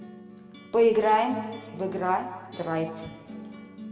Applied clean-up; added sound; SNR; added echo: none; Acoustic guitar; 14 dB; reverberation time 1.7 s.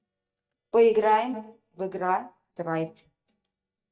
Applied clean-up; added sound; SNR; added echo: neural mask model DeepFilterNet 3.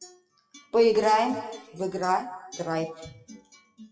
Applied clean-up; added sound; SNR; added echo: classical method WPE with log-MMSE.